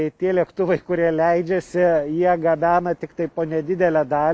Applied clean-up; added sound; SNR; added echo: none; none; none; none.